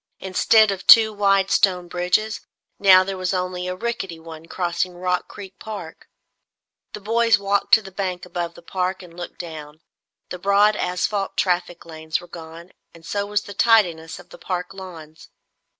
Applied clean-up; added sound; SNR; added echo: none; none; none; none.